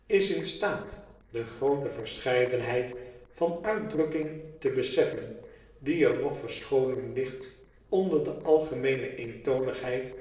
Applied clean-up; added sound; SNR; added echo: neural separator model SepFormer DNS4.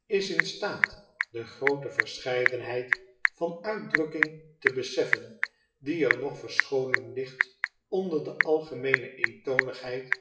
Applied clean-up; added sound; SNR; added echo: classical method WPE with log-MMSE.